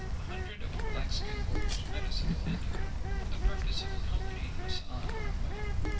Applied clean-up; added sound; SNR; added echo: none; Bird; -4 dB; reverberation time 2.5 s.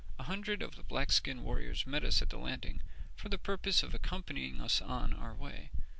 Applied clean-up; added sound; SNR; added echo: none; none; none; none.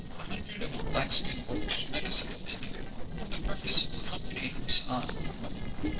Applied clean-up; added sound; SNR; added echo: neural separator model SepFormer DNS4.